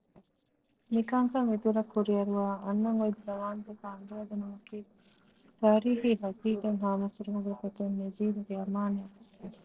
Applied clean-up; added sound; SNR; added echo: neural separator model SepFormer DNS4.